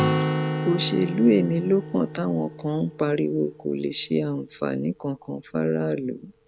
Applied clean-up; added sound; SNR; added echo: none; Acoustic guitar; 7 dB; none.